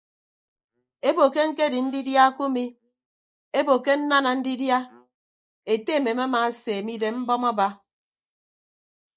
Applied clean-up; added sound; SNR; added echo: neural mask model Resemble Enhance denoiser.